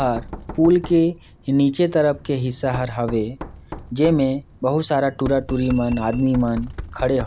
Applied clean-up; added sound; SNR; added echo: none; Knock; 14 dB; none.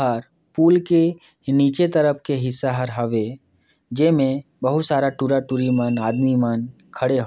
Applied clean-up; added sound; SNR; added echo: none; none; none; none.